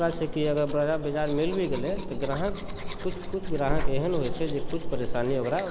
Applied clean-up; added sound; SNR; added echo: none; Domestic sounds, home sounds; 1 dB; none.